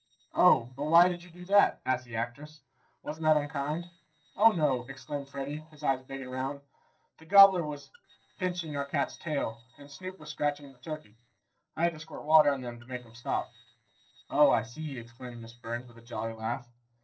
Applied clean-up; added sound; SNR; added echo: neural separator model SepFormer DNS4.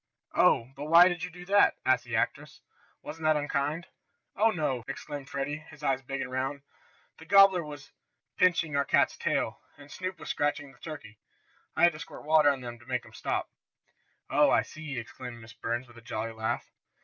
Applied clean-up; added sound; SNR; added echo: none; none; none; none.